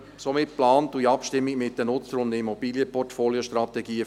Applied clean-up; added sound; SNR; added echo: none; none; none; none.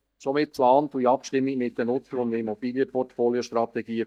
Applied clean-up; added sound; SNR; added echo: neural mask model DeepFilterNet 3.